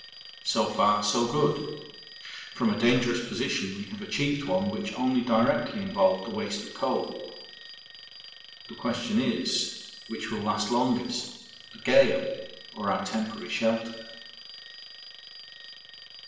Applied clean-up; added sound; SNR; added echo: none; Alarm; 17 dB; reverberation time 1.0 s.